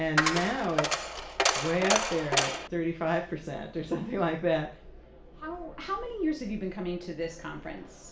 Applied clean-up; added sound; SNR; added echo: none; Coin (dropping); -3 dB; reverberation time 0.5 s.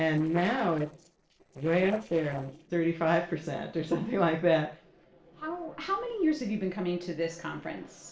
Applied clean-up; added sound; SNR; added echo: neural separator model SepFormer DNS4.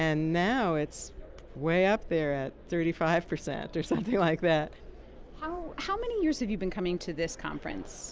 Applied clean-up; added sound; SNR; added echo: none; none; none; none.